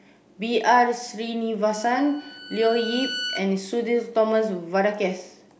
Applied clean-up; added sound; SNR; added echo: none; Bowed string instrument; 12 dB; none.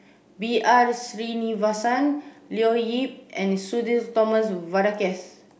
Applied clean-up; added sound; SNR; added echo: none; none; none; none.